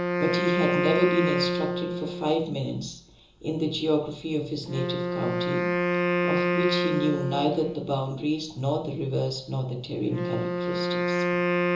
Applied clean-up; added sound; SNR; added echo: none; Wind instrument, woodwind instrument; -1 dB; reverberation time 0.6 s.